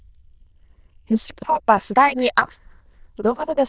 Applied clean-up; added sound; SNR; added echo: neural diffusion model UNIVERSE++.